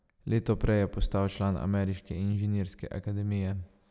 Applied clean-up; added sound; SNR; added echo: none; none; none; none.